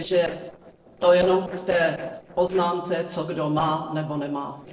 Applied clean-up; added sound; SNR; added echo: neural separator model SepFormer DNS4.